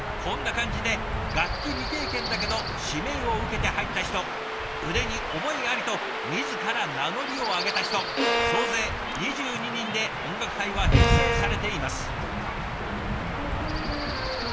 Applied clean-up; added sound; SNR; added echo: none; Stream / Chirp, tweet / Wind + Bowed string instrument; -3 dB; none.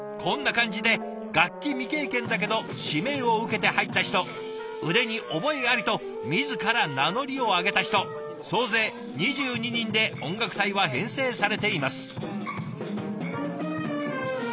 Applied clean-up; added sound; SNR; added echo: none; none; none; none.